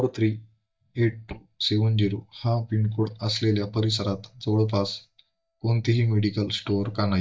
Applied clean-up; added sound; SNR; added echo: neural mask model DeepFilterNet 3.